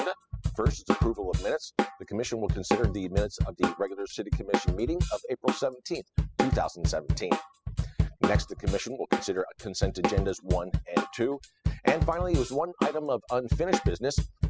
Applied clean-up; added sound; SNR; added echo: classical method spectral subtraction.